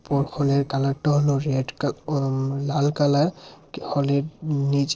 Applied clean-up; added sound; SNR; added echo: neural separator model SepFormer DNS4.